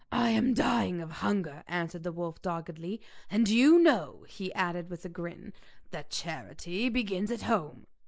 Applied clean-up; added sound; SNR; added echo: neural mask model Resemble Enhance denoiser.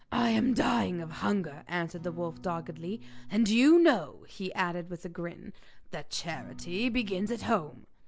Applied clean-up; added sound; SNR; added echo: none; Acoustic guitar / Strum; 19 dB; none.